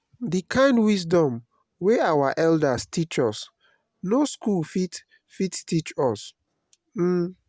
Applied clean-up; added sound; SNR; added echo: none; none; none; none.